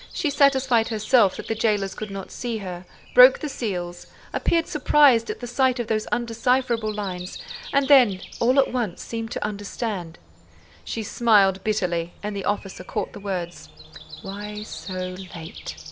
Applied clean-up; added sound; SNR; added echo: none; Breathing; 18 dB; none.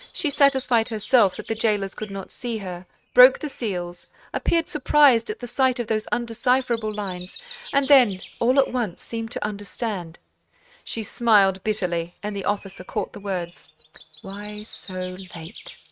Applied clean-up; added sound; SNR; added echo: neural mask model RNNoise.